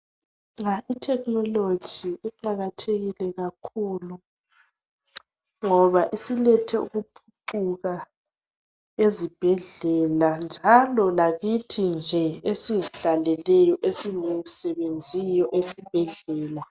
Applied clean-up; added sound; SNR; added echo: none; none; none; none.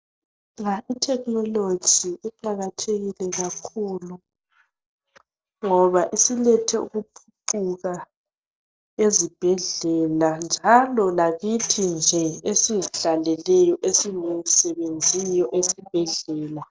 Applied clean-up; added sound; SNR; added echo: neural separator model SepFormer DNS4.